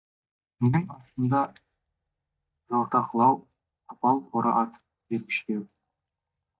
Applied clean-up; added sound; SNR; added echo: neural mask model DeepFilterNet 3.